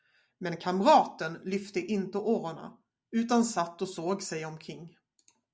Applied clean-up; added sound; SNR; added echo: none; none; none; none.